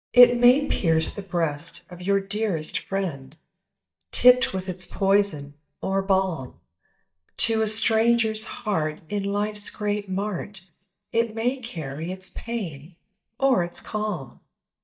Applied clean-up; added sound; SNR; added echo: neural mask model DeepFilterNet 3.